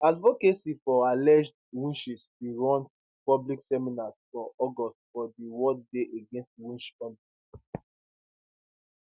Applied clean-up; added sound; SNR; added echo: none; none; none; none.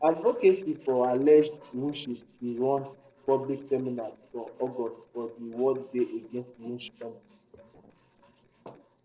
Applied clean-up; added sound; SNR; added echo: neural separator model SepFormer DNS4.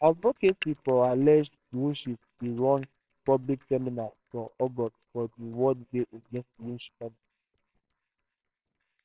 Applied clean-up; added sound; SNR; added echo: neural separator model SepFormer WHAMR!.